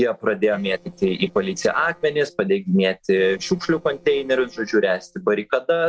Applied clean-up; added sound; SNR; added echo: neural separator model SepFormer DNS4.